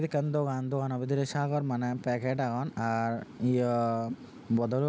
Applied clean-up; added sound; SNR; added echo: none; none; none; none.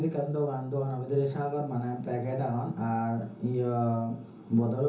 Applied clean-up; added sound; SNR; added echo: none; none; none; reverberation time 0.6 s.